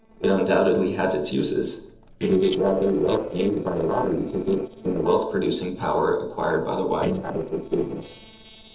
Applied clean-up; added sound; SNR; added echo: neural separator model SepFormer DNS4.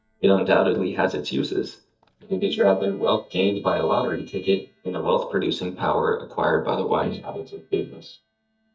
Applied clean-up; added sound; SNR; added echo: neural mask model DeepFilterNet 3.